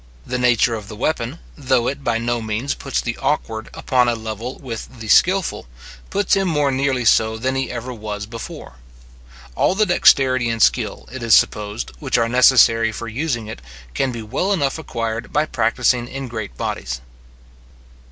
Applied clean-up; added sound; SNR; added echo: none; none; none; none.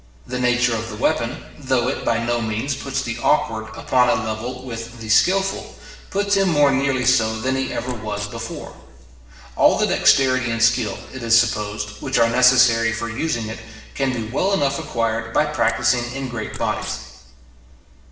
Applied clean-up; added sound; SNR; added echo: none; Wild animals; 14 dB; reverberation time 1.0 s.